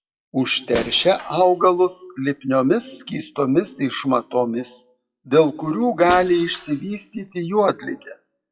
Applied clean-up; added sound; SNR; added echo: classical method WPE with log-MMSE.